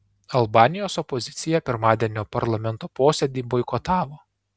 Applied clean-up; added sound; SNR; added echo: none; none; none; none.